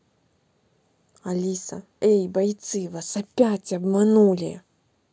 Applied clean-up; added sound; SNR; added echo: none; none; none; none.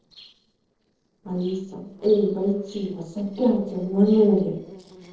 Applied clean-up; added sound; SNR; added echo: neural separator model SepFormer DNS4.